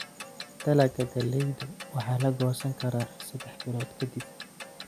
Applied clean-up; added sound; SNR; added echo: none; Clock; 13 dB; none.